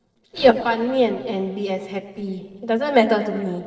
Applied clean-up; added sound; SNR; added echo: neural separator model SepFormer DNS4.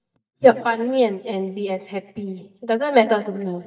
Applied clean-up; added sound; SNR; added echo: neural mask model DeepFilterNet 3.